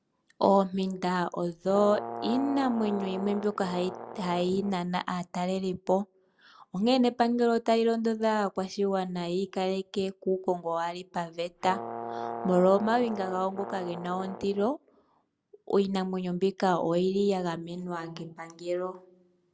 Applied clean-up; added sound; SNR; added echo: none; Brass instrument; 10 dB; none.